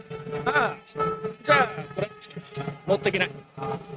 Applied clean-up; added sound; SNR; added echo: neural mask model RNNoise.